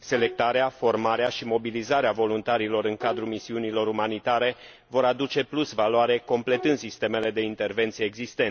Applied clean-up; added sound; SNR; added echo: none; Bowed string instrument; 16 dB; none.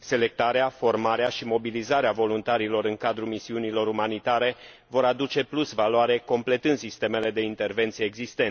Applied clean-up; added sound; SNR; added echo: none; none; none; none.